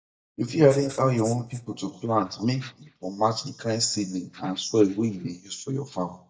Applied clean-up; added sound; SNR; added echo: neural mask model DeepFilterNet 3.